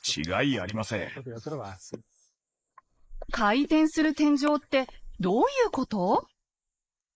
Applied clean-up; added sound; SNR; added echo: neural mask model Resemble Enhance denoiser.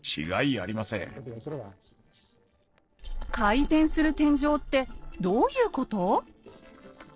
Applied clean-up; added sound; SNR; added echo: neural separator model SepFormer DNS4.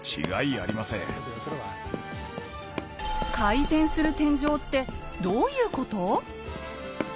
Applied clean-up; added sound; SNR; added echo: none; Run; 13 dB; none.